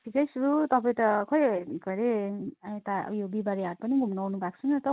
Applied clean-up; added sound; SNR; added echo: neural mask model Resemble Enhance denoiser.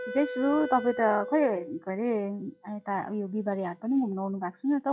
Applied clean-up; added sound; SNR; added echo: classical method log-MMSE.